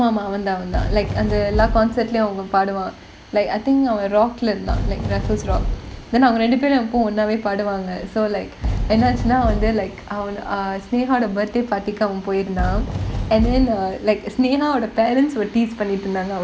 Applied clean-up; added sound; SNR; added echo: none; Fireworks; 7 dB; none.